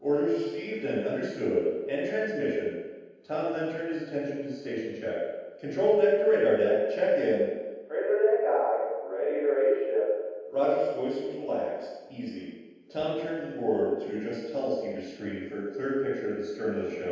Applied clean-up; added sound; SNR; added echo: none; none; none; reverberation time 1.2 s.